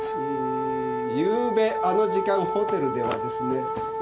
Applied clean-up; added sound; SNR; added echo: none; Wind instrument, woodwind instrument; 1 dB; none.